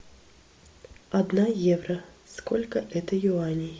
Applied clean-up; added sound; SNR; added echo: none; none; none; none.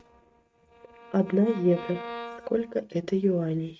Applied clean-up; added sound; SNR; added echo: neural mask model RNNoise.